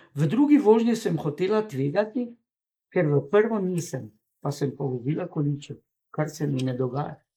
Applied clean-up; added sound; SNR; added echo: neural mask model Resemble Enhance denoiser.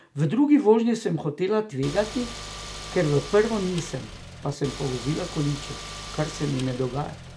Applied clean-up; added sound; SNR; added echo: none; Car; 12 dB; none.